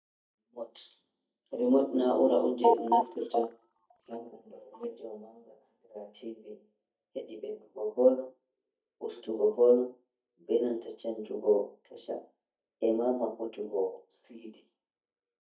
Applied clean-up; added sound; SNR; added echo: neural mask model DeepFilterNet 3.